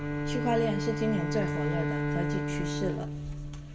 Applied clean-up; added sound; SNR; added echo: none; Bowed string instrument; -1 dB; reverberation time 0.7 s.